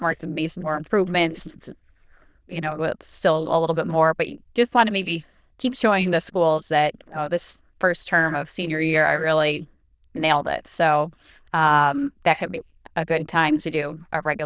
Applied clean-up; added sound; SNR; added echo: neural diffusion model UNIVERSE++.